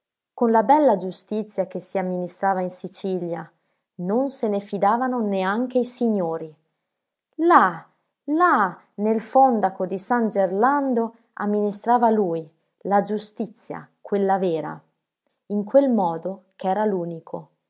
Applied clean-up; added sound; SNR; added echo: none; none; none; none.